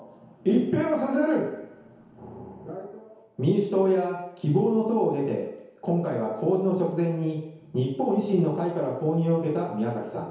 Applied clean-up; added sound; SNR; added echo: none; none; none; reverberation time 1.0 s.